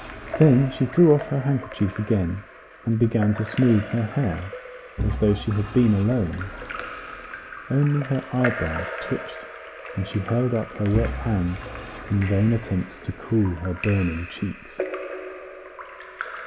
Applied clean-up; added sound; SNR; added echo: none; Engine / Vehicle + Drip / Trickle, dribble / Splash, splatter; 10 dB; none.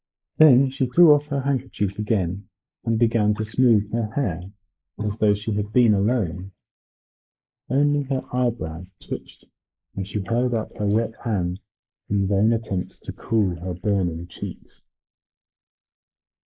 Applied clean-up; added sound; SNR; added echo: neural mask model Resemble Enhance denoiser.